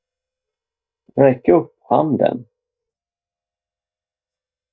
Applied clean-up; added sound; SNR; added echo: neural mask model DeepFilterNet 3.